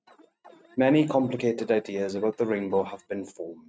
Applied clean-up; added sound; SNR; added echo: neural mask model RNNoise.